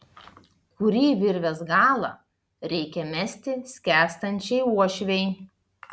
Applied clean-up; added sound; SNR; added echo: none; none; none; none.